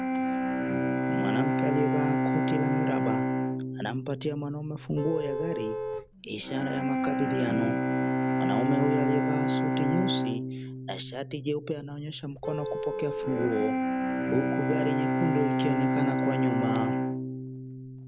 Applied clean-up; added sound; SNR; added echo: none; Bowed string instrument + Vehicle horn, car horn, honking; -4 dB; none.